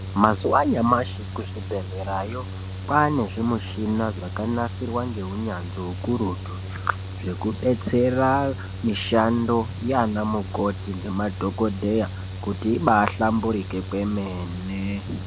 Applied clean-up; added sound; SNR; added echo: none; Mechanical fan; 8 dB; none.